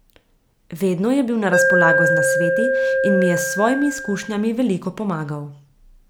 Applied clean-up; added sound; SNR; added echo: none; Alarm; -3 dB; none.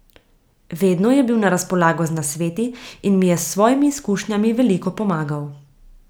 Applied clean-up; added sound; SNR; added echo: none; none; none; none.